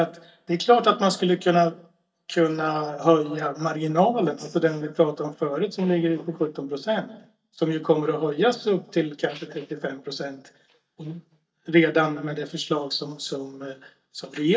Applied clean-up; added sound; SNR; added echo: neural mask model DeepFilterNet 3.